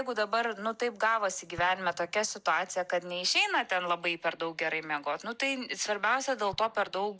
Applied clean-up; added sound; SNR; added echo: neural mask model DeepFilterNet 3.